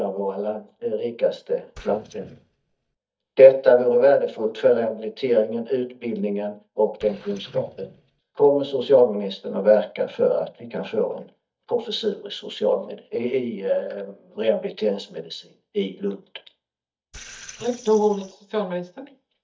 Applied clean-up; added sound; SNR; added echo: neural mask model DeepFilterNet 3.